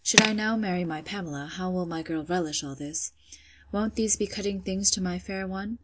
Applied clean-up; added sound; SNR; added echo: none; Tools; -2 dB; none.